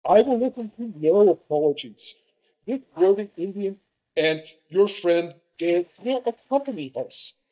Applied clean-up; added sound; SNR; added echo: neural mask model DeepFilterNet 3.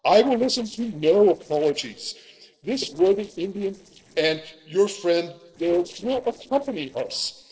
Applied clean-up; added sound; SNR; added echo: neural separator model SepFormer DNS4.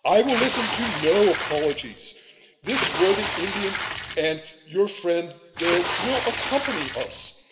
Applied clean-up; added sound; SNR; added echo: none; Water / Splash, splatter; 3 dB; reverberation time 1.3 s.